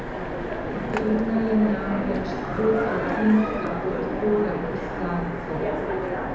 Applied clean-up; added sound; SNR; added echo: none; Train; 2 dB; reverberation time 1.0 s.